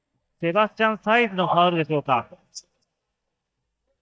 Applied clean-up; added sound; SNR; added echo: neural mask model DeepFilterNet 3.